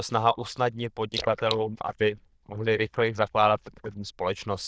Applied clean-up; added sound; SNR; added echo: neural diffusion model UNIVERSE++.